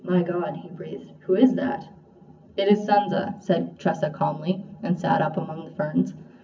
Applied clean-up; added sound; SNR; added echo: none; none; none; reverberation time 0.3 s.